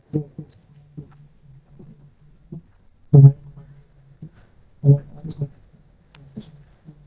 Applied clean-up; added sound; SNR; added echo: neural mask model DeepFilterNet 3.